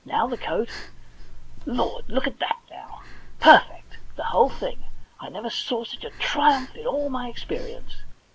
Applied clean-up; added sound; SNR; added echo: none; Breathing; 5 dB; none.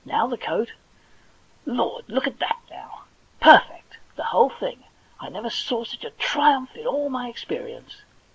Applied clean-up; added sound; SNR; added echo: none; none; none; none.